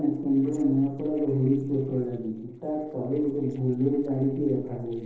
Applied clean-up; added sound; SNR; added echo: neural separator model SepFormer DNS4.